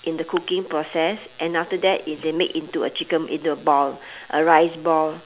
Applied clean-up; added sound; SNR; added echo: none; none; none; none.